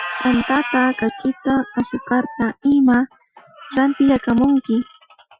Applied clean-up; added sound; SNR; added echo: classical method Wiener filter.